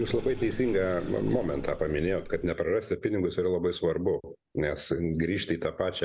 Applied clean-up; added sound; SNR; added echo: none; Sink (filling or washing); 14 dB; none.